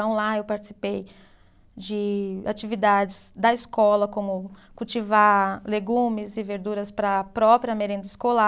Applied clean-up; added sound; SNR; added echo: none; none; none; none.